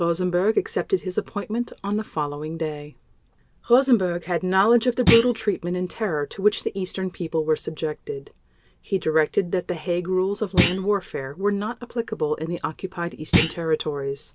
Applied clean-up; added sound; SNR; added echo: none; Thump, thud; -1 dB; none.